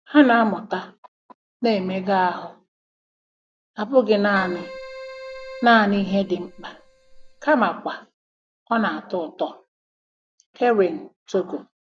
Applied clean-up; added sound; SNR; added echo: none; Keyboard (musical); 16 dB; none.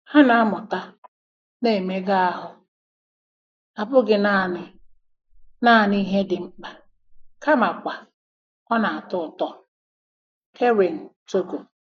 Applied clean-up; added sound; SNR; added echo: neural mask model Resemble Enhance denoiser.